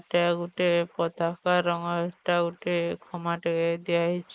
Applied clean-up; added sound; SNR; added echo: neural mask model Resemble Enhance denoiser.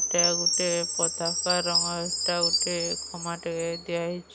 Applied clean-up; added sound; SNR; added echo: none; Chime; -3 dB; none.